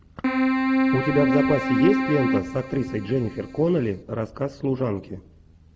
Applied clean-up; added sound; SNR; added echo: none; Keyboard (musical); -1 dB; none.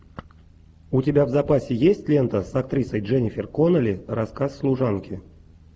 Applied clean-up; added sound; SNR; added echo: none; none; none; none.